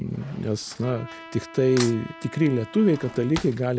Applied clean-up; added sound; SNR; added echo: none; Trumpet + Cutlery, silverware / Drawer open or close; 15 dB; none.